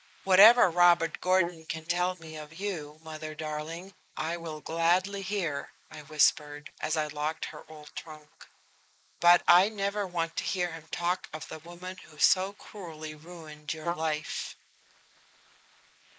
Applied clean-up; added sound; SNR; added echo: neural mask model Resemble Enhance denoiser.